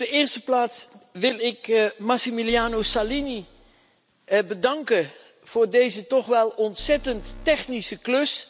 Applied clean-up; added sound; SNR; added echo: none; Alarm; 16 dB; none.